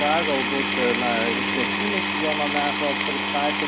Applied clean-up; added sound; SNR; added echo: none; Power tool; -2 dB; none.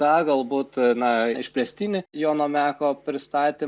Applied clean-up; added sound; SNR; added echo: none; none; none; none.